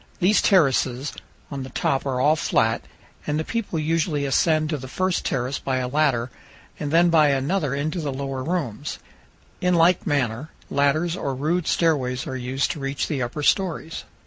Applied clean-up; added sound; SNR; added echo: none; none; none; none.